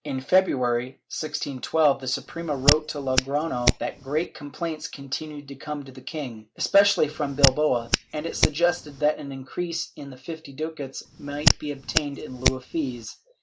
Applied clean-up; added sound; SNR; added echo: none; Hands; 0 dB; none.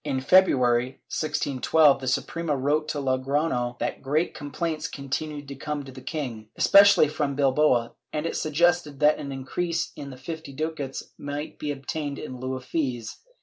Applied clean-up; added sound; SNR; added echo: none; none; none; none.